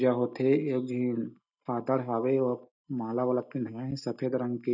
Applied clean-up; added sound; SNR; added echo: neural mask model DeepFilterNet 3.